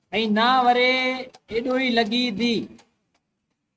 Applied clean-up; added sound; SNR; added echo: neural mask model RNNoise.